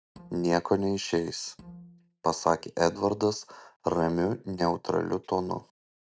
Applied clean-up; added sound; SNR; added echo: neural mask model RNNoise.